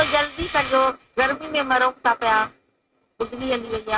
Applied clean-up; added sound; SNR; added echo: neural mask model RNNoise.